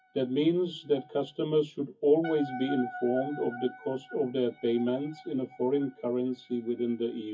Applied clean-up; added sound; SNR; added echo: classical method WPE with log-MMSE.